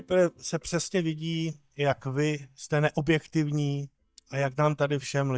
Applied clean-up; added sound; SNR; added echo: neural mask model DeepFilterNet 3.